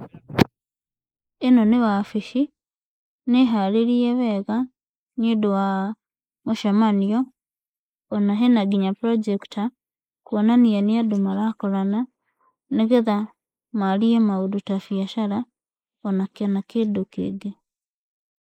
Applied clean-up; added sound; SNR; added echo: neural mask model Resemble Enhance denoiser.